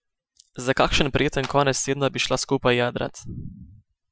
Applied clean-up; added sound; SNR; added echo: classical method Wiener filter.